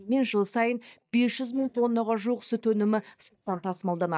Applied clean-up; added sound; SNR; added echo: neural mask model DeepFilterNet 3.